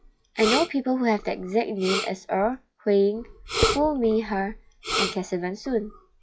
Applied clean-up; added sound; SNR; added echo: classical method log-MMSE.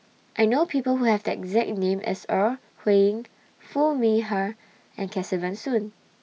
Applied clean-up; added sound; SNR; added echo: none; none; none; none.